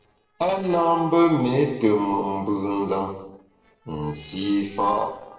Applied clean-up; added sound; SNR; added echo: neural separator model SepFormer DNS4.